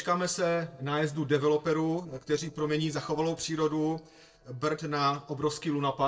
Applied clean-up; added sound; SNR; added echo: neural separator model SepFormer DNS4.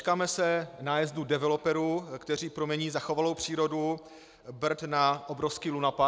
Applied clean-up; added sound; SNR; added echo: none; none; none; none.